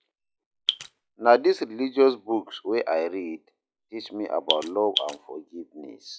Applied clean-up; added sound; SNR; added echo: classical method log-MMSE.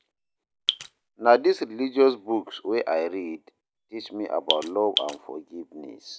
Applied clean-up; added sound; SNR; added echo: none; Drip; 3 dB; none.